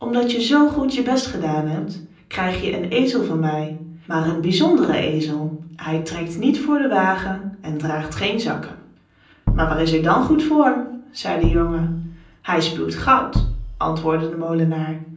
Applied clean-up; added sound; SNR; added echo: none; Bass drum; 3 dB; reverberation time 0.6 s.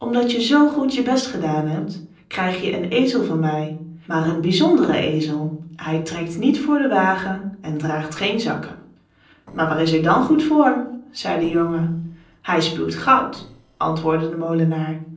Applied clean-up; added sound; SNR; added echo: neural separator model SepFormer DNS4.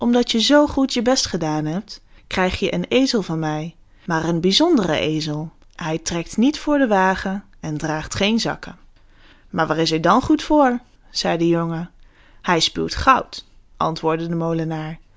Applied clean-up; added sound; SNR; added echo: none; none; none; none.